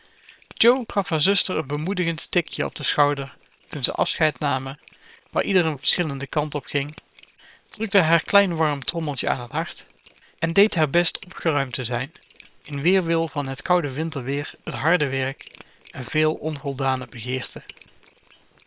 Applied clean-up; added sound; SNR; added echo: neural separator model SepFormer WHAM!.